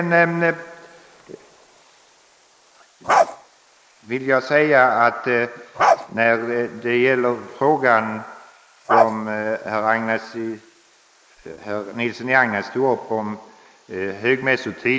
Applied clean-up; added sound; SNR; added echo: neural mask model Resemble Enhance denoiser.